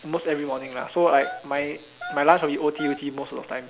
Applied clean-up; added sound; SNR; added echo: none; Wind instrument, woodwind instrument; 14 dB; none.